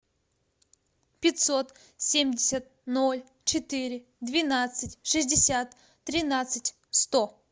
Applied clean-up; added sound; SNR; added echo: none; none; none; none.